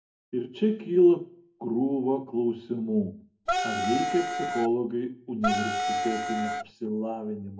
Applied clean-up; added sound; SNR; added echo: none; Wind instrument, woodwind instrument; 1 dB; reverberation time 0.3 s.